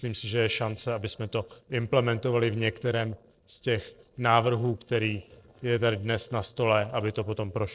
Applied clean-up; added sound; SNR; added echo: neural separator model SepFormer DNS4.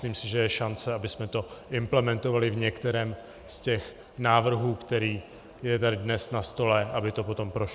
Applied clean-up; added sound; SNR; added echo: none; none; none; none.